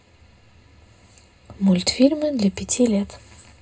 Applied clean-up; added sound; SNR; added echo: none; none; none; reverberation time 0.2 s.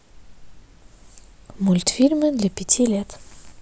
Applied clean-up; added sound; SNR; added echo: none; none; none; none.